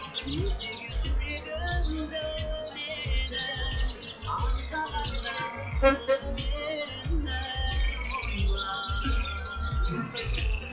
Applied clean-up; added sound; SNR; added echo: classical method log-MMSE.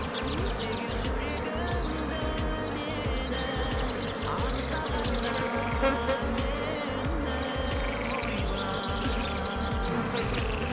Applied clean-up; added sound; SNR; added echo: none; Bird / Insect; 1 dB; none.